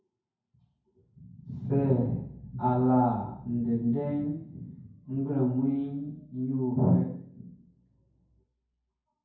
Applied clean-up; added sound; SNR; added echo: none; none; none; reverberation time 0.9 s.